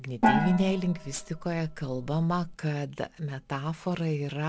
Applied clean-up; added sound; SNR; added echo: none; Gong; 1 dB; none.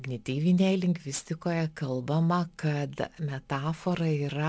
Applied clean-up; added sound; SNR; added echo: none; none; none; none.